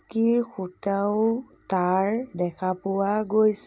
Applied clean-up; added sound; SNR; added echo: none; none; none; none.